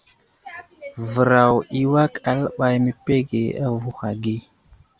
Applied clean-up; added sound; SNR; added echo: none; none; none; none.